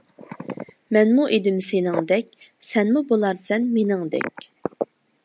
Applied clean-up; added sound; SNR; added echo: none; none; none; none.